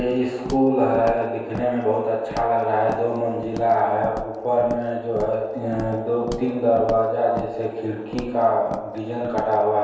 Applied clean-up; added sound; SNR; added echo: none; Walk, footsteps; 16 dB; reverberation time 1.2 s.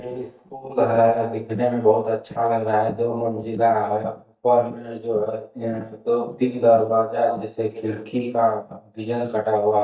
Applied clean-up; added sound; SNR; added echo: neural mask model DeepFilterNet 3.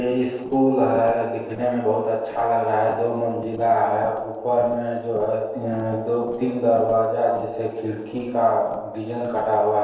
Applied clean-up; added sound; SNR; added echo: neural separator model SepFormer DNS4.